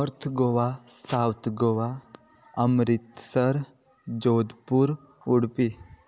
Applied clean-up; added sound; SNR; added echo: none; none; none; none.